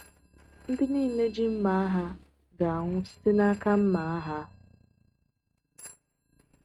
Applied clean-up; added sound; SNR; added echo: neural mask model RNNoise.